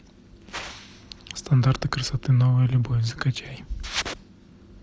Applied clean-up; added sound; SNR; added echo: none; none; none; none.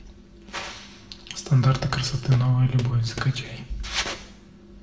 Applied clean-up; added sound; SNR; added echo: none; Walk, footsteps; 15 dB; reverberation time 0.7 s.